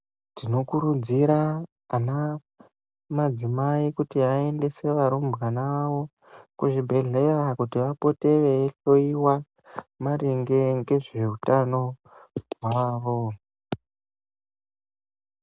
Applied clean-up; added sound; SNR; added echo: none; none; none; none.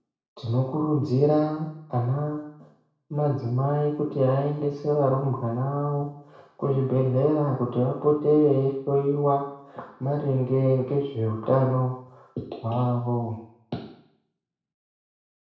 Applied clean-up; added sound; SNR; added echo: none; none; none; reverberation time 0.6 s.